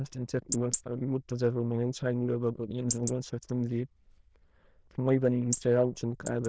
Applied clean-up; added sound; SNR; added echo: neural diffusion model UNIVERSE++.